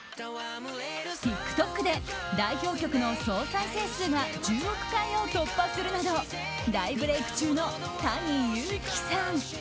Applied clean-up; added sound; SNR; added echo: none; none; none; none.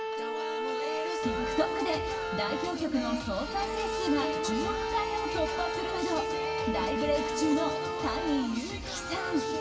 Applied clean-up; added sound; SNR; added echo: none; Bowed string instrument; 2 dB; reverberation time 1.2 s.